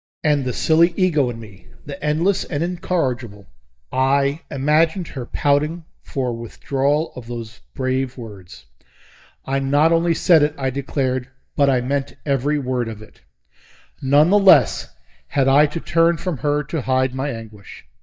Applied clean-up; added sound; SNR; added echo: neural mask model DeepFilterNet 3.